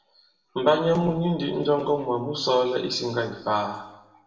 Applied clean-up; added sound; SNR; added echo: none; none; none; reverberation time 1.0 s.